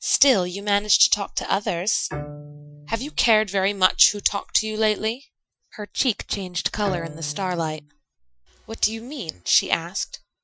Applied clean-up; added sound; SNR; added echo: classical method Wiener filter.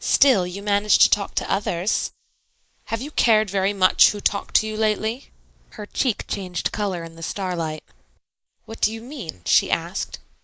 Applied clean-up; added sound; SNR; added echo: neural mask model Resemble Enhance denoiser.